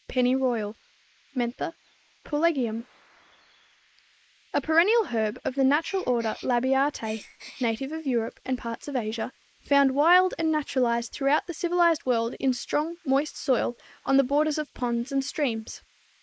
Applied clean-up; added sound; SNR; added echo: neural mask model Resemble Enhance denoiser.